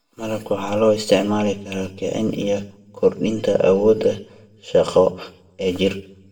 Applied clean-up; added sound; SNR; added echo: none; none; none; reverberation time 0.5 s.